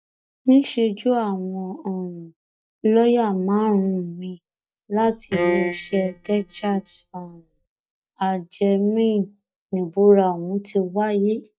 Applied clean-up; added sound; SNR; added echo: neural mask model DeepFilterNet 3.